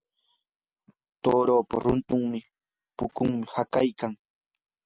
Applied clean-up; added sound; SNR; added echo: none; none; none; none.